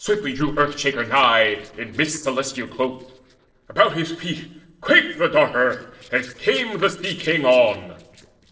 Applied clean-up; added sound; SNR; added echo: neural separator model SepFormer DNS4.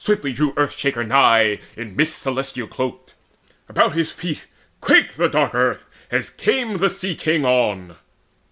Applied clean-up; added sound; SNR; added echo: none; none; none; none.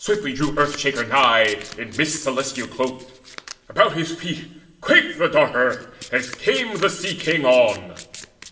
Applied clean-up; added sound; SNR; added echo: none; Domestic sounds, home sounds; 20 dB; reverberation time 0.8 s.